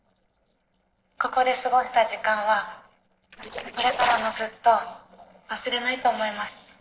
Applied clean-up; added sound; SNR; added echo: neural separator model SepFormer DNS4.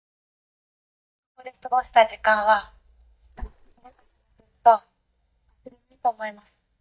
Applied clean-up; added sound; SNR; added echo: neural mask model DeepFilterNet 3.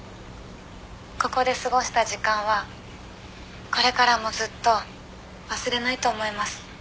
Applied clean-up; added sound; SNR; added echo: none; none; none; none.